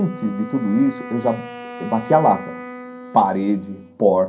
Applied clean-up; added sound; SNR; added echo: none; Wind instrument, woodwind instrument; 14 dB; reverberation time 0.3 s.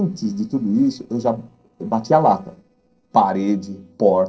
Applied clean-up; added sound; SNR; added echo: neural separator model SepFormer DNS4.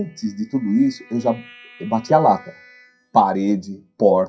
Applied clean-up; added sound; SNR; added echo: classical method WPE with log-MMSE.